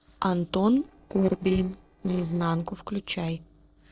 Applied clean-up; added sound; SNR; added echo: neural separator model SepFormer DNS4.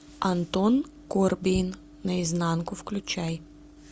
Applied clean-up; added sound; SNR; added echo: none; none; none; none.